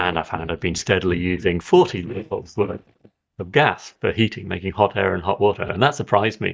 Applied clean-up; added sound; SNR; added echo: neural mask model DeepFilterNet 3.